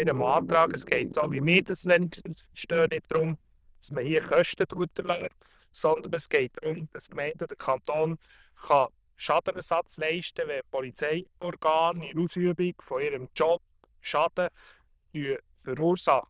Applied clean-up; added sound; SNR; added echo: neural diffusion model UNIVERSE++.